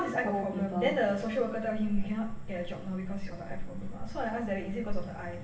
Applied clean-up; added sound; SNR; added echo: none; Cricket / Frog; 4 dB; reverberation time 1.1 s.